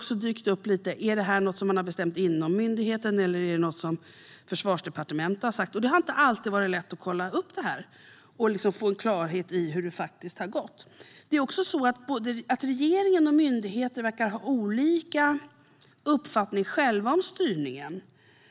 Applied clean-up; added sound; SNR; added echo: none; none; none; none.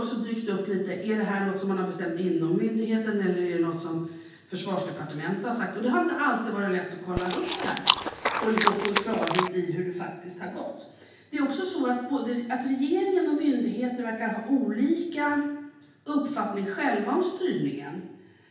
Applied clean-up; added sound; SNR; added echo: none; Chewing, mastication; 0 dB; reverberation time 0.9 s.